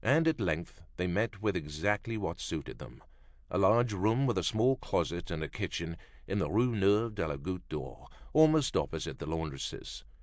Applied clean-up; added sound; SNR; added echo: none; none; none; none.